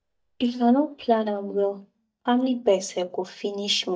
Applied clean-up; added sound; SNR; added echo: neural mask model DeepFilterNet 3.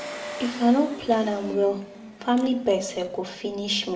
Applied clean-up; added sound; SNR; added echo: none; Engine; 15 dB; reverberation time 0.5 s.